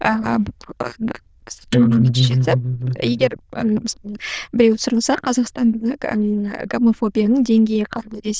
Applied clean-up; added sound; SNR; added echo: neural diffusion model UNIVERSE++.